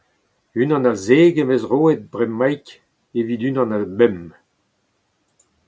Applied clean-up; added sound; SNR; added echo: none; none; none; none.